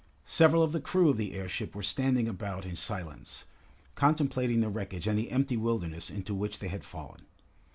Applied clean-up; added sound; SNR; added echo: none; none; none; none.